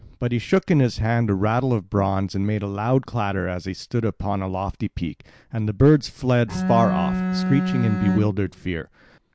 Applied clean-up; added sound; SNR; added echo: none; Bowed string instrument; 2 dB; none.